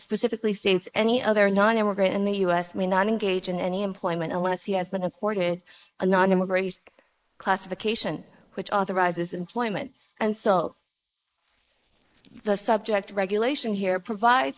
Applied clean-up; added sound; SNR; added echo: neural mask model Resemble Enhance denoiser.